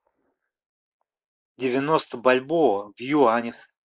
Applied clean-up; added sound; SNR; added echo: neural mask model Resemble Enhance denoiser.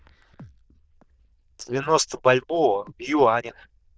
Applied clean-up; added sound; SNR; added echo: neural diffusion model UNIVERSE++.